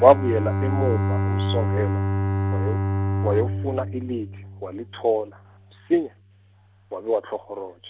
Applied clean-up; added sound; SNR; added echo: none; Bowed string instrument; 1 dB; none.